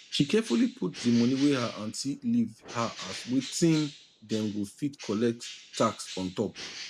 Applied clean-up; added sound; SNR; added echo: none; Bird; 15 dB; none.